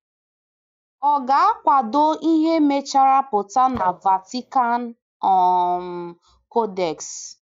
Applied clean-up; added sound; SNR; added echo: neural mask model DeepFilterNet 3.